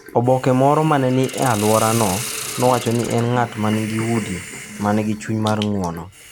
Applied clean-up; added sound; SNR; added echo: none; Hiss; 12 dB; none.